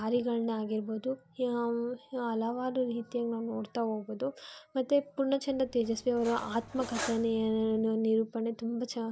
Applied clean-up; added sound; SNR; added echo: none; Cutlery, silverware; 12 dB; none.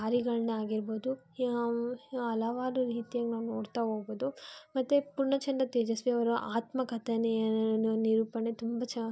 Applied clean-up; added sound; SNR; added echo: none; none; none; none.